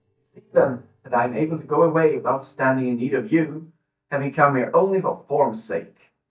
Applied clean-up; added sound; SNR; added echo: neural mask model DeepFilterNet 3.